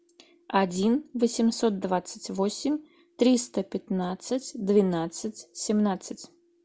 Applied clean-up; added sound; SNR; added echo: none; none; none; none.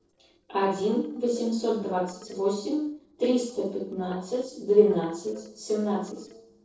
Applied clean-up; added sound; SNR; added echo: neural separator model SepFormer DNS4.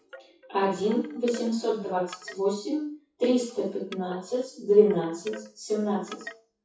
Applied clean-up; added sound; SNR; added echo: classical method WPE with log-MMSE.